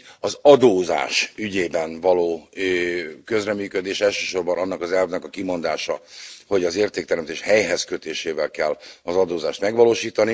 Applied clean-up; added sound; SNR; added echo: none; none; none; none.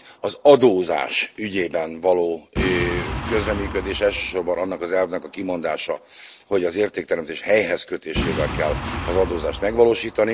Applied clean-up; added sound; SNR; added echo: none; Boom; 10 dB; none.